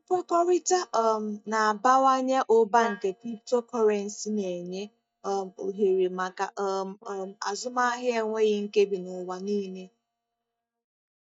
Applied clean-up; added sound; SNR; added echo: neural mask model DeepFilterNet 3.